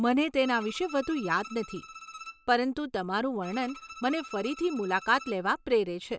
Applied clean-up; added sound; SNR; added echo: none; Bowed string instrument; 17 dB; none.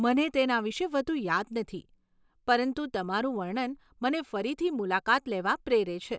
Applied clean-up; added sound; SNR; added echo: none; none; none; none.